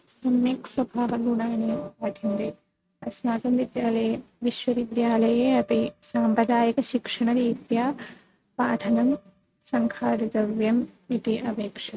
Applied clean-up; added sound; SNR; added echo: neural mask model RNNoise.